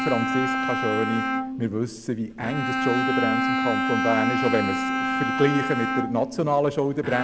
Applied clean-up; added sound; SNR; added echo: none; Bowed string instrument; 0 dB; none.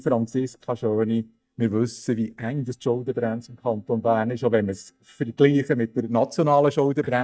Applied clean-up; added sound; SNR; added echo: neural mask model DeepFilterNet 3.